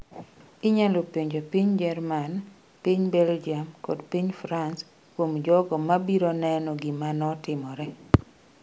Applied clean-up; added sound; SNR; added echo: none; none; none; none.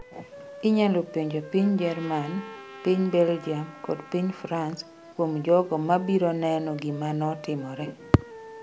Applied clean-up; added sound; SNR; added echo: none; Trumpet + Wind instrument, woodwind instrument; 18 dB; none.